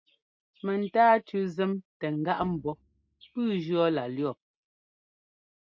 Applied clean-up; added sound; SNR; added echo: neural mask model RNNoise.